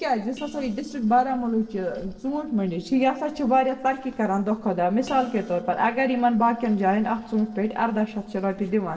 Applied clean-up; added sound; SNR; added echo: neural separator model SepFormer DNS4.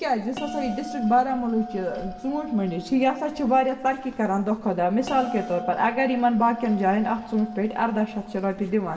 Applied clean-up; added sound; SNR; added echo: none; Bell; 14 dB; reverberation time 0.9 s.